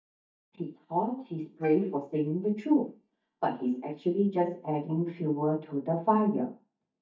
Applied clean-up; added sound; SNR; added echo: neural mask model DeepFilterNet 3.